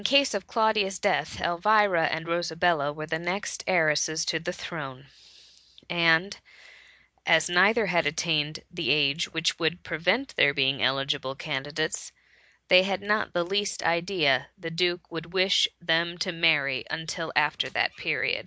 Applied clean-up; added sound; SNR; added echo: none; none; none; none.